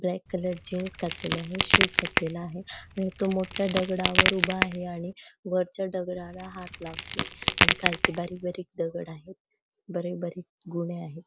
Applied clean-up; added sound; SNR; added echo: none; Crack; -4 dB; none.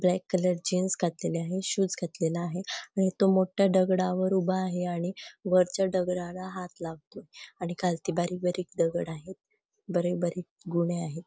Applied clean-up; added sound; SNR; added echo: none; none; none; none.